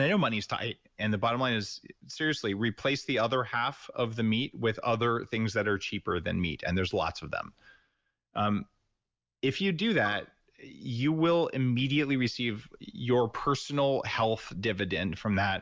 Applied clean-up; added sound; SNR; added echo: none; Bowed string instrument; 12 dB; none.